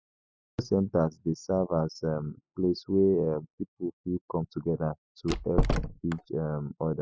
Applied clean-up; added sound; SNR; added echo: classical method spectral subtraction.